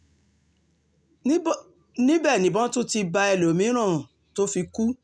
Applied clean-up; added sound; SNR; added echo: none; none; none; none.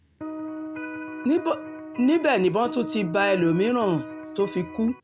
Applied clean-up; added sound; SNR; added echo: none; Electric guitar; 11 dB; none.